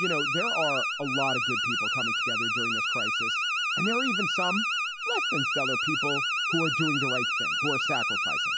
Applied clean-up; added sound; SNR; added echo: none; Alarm; -5 dB; none.